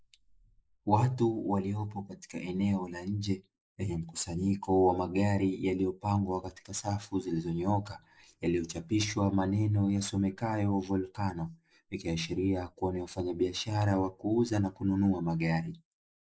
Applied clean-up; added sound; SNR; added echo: neural mask model Resemble Enhance denoiser.